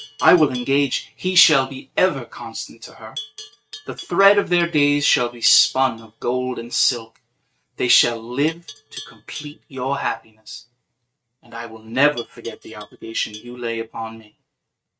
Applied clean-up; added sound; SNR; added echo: neural mask model RNNoise.